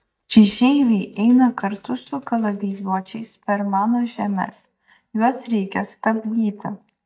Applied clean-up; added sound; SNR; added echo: neural mask model DeepFilterNet 3.